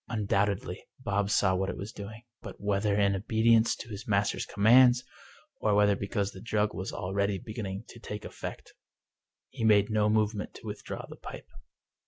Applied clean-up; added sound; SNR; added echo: none; none; none; none.